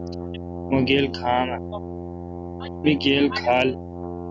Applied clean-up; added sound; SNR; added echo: none; Brass instrument; 8 dB; none.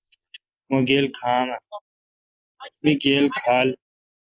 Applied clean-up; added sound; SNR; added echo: neural mask model Resemble Enhance denoiser.